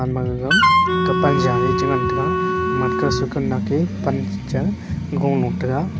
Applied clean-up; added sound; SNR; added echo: none; Wind instrument, woodwind instrument; -2 dB; none.